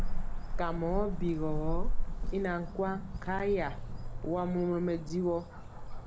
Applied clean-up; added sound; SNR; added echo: none; Cricket / Motor vehicle (road); -2 dB; none.